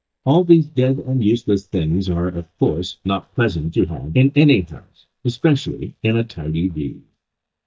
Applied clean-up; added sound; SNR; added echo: neural mask model DeepFilterNet 3.